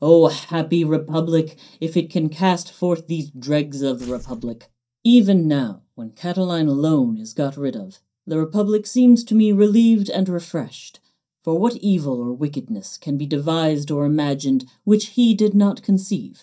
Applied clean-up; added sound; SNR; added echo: neural mask model DeepFilterNet 3.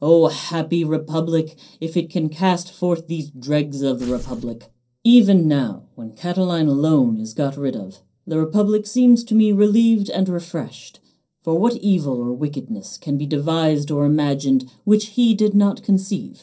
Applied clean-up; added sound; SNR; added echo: neural separator model SepFormer DNS4.